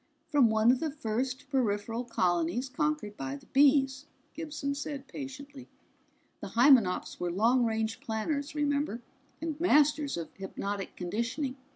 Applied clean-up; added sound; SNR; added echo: none; none; none; none.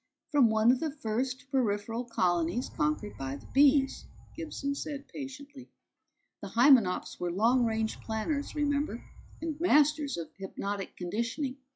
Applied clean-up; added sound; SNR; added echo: classical method log-MMSE.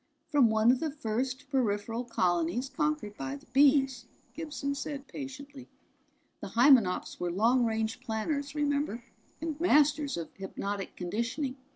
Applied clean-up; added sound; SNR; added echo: neural separator model SepFormer DNS4.